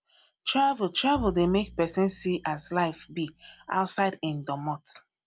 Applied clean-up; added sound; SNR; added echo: none; Bowed string instrument; 17 dB; none.